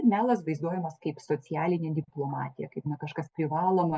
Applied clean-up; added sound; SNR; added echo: none; none; none; none.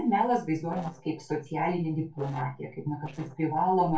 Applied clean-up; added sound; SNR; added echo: neural separator model SepFormer DNS4.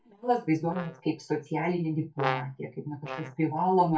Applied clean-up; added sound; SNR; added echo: neural mask model DeepFilterNet 3.